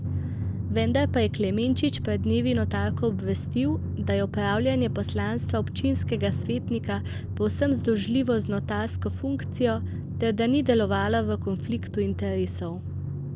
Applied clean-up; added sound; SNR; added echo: none; Drum; 3 dB; none.